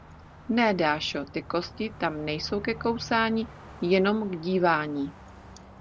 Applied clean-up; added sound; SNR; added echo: none; Car passing by; 18 dB; none.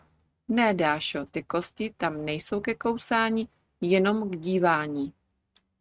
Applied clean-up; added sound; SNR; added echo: neural mask model RNNoise.